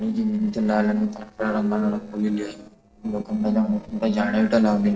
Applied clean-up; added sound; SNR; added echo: neural separator model SepFormer DNS4.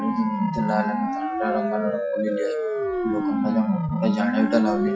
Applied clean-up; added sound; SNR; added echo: classical method WPE with log-MMSE.